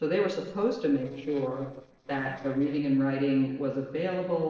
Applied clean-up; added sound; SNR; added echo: neural separator model SepFormer DNS4.